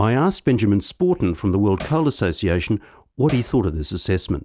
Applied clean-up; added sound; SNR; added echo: none; Hammer; 16 dB; none.